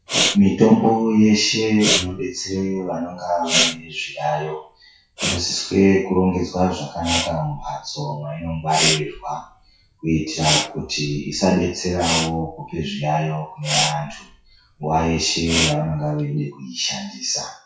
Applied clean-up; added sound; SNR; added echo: classical method WPE with log-MMSE.